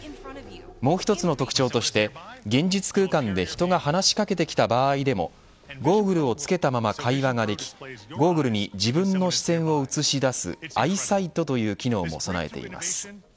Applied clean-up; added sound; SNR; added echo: none; none; none; none.